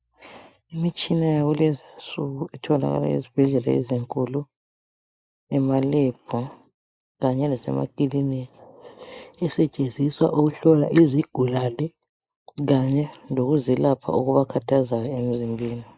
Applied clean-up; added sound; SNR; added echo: neural mask model Resemble Enhance denoiser.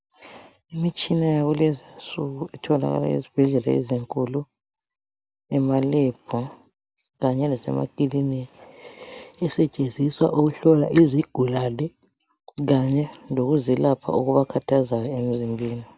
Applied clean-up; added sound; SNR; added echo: none; none; none; none.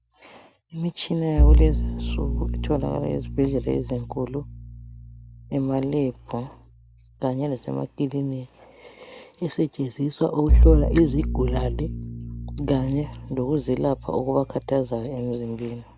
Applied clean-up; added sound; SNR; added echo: none; Bowed string instrument; 0 dB; none.